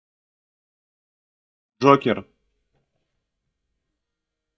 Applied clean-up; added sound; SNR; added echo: neural mask model DeepFilterNet 3.